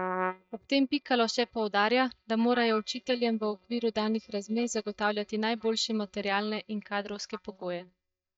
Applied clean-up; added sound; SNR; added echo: neural mask model DeepFilterNet 3.